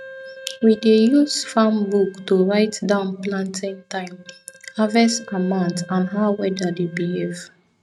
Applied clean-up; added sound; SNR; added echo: neural mask model RNNoise.